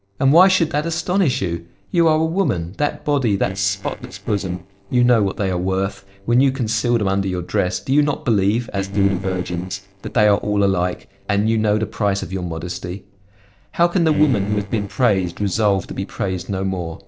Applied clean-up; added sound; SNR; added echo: neural separator model SepFormer DNS4.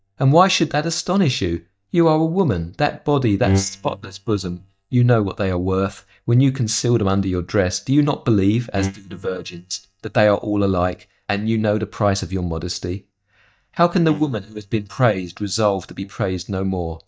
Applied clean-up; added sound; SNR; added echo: neural mask model DeepFilterNet 3.